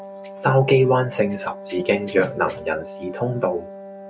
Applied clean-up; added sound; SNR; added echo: none; Wind instrument, woodwind instrument; 15 dB; none.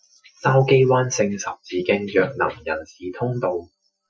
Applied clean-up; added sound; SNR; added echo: classical method Wiener filter.